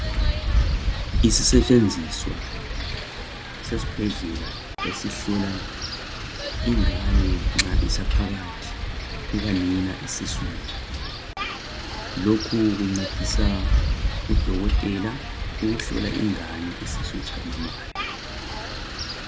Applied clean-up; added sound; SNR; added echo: none; Wind; -2 dB; none.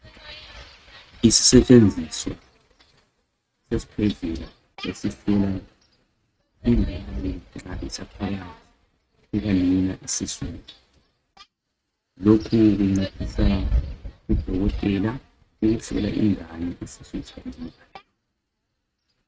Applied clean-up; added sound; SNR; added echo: neural mask model RNNoise.